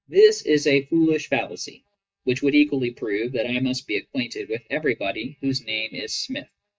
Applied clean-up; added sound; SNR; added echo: neural mask model DeepFilterNet 3.